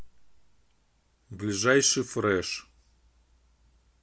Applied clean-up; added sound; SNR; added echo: none; none; none; none.